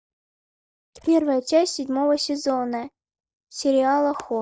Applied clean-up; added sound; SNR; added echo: neural mask model DeepFilterNet 3.